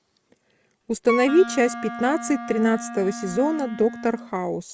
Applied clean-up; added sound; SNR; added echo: none; Wind instrument, woodwind instrument; 10 dB; none.